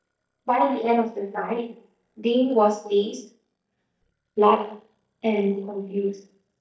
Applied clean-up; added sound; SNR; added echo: neural mask model DeepFilterNet 3.